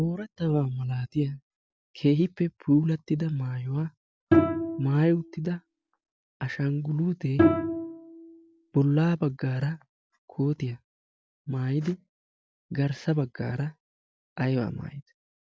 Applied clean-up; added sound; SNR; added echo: none; Bowed string instrument; 0 dB; none.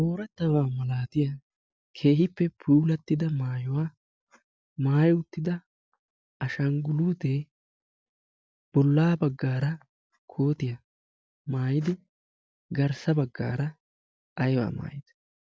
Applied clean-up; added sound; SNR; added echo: none; none; none; none.